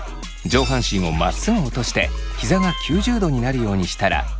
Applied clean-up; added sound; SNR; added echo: none; none; none; none.